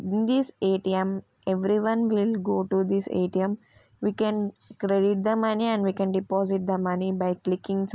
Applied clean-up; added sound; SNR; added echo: none; none; none; none.